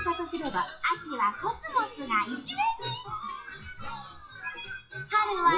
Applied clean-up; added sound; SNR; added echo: classical method WPE with log-MMSE.